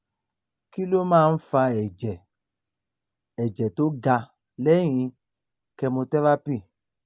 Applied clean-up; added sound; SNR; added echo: none; none; none; none.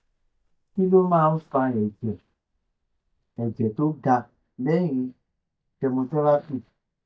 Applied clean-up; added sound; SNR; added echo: neural mask model DeepFilterNet 3.